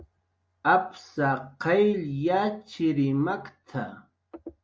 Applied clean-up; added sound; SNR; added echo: none; none; none; none.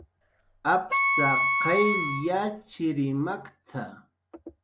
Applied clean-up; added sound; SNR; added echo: none; Wind instrument, woodwind instrument; -2 dB; none.